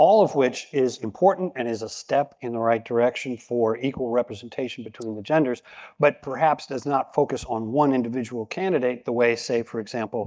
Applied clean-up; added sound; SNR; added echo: neural mask model DeepFilterNet 3.